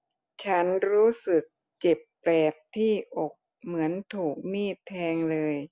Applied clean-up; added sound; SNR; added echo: none; none; none; none.